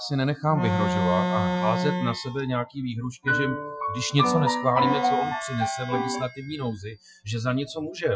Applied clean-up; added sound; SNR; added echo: classical method Wiener filter.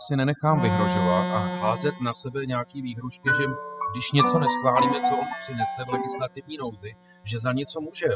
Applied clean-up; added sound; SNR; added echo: classical method spectral subtraction.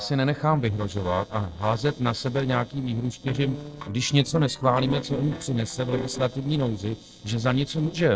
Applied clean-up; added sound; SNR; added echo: neural separator model SepFormer DNS4.